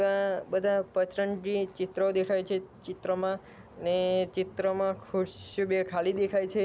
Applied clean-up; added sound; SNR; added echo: none; none; none; none.